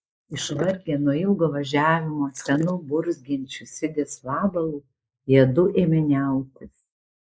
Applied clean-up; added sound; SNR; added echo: neural mask model Resemble Enhance denoiser.